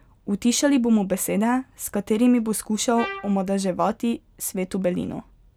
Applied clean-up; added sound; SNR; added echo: none; Trumpet; 14 dB; none.